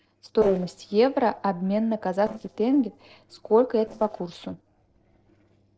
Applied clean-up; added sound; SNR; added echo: neural separator model SepFormer DNS4.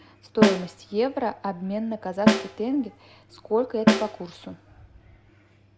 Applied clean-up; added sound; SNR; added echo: none; Snare drum; -3 dB; none.